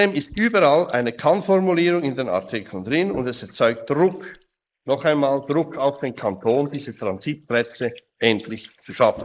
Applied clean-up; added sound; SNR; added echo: neural mask model Resemble Enhance denoiser.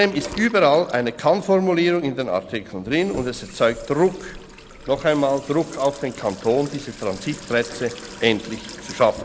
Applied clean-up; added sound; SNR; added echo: none; Sink (filling or washing) / Water tap, faucet; 18 dB; none.